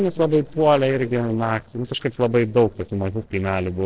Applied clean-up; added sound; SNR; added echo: neural separator model SepFormer DNS4.